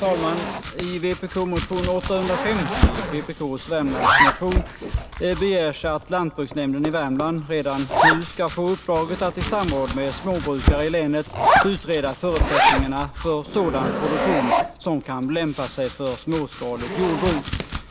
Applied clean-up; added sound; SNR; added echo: none; Zipper (clothing) + Domestic sounds, home sounds; 0 dB; none.